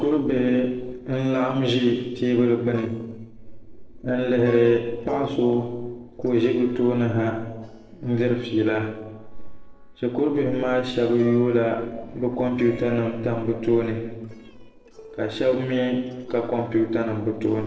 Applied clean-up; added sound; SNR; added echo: neural separator model SepFormer DNS4.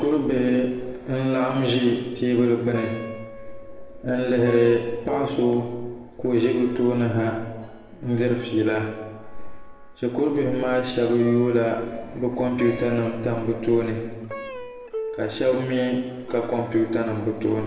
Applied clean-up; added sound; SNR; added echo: none; Plucked string instrument; 16 dB; reverberation time 1.2 s.